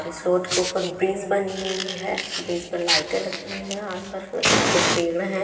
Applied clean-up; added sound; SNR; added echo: none; Fire; 1 dB; reverberation time 2.4 s.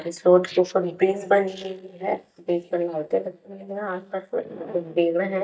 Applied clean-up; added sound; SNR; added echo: neural mask model DeepFilterNet 3.